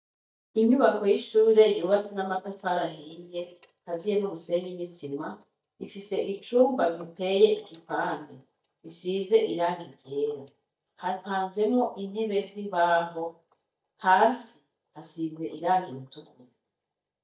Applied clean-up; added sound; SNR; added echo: neural mask model DeepFilterNet 3.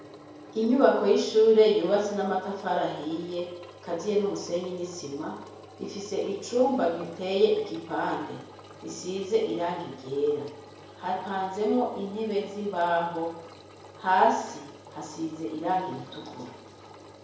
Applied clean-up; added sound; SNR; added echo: none; Engine; 19 dB; reverberation time 1.8 s.